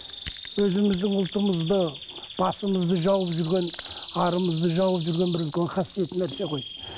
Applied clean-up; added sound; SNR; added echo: none; Bird vocalization, bird call, bird song; 15 dB; none.